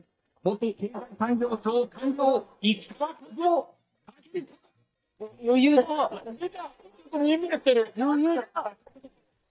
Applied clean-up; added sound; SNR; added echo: neural mask model DeepFilterNet 3.